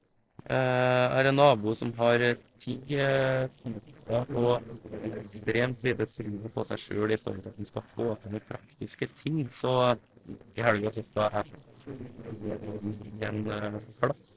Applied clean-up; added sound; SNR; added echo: neural separator model SepFormer DNS4.